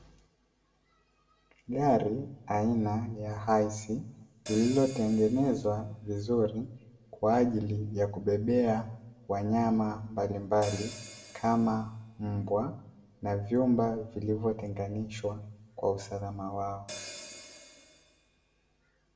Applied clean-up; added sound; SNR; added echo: none; Hi-hat; 17 dB; reverberation time 0.6 s.